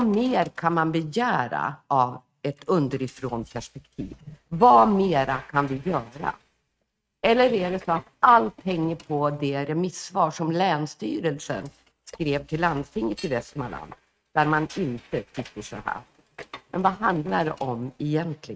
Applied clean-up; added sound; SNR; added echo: neural mask model RNNoise.